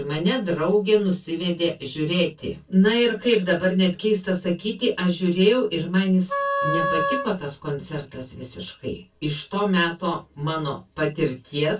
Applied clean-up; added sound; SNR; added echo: none; Wind instrument, woodwind instrument; 3 dB; reverberation time 0.2 s.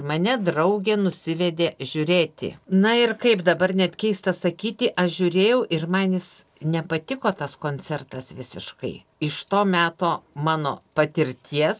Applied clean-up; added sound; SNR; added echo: none; none; none; none.